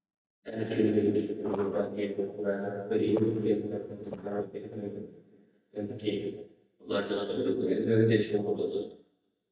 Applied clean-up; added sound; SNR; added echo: neural mask model DeepFilterNet 3.